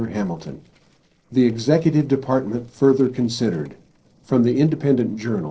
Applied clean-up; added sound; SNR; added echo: neural separator model SepFormer DNS4.